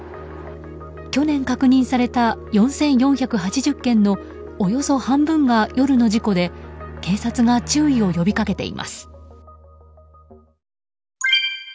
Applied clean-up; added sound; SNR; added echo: none; none; none; none.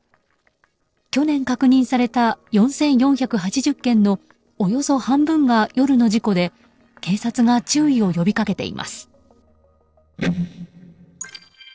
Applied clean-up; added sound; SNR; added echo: neural separator model SepFormer DNS4.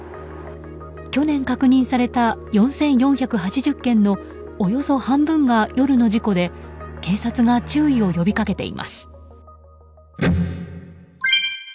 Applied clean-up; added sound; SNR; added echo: none; Electric guitar; 4 dB; none.